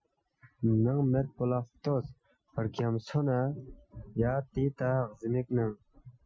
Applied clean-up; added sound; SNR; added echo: classical method Wiener filter.